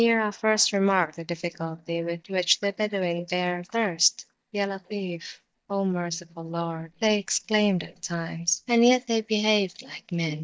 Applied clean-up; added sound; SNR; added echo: neural mask model DeepFilterNet 3.